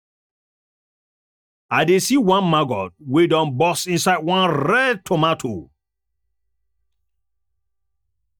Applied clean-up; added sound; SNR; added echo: neural mask model DeepFilterNet 3.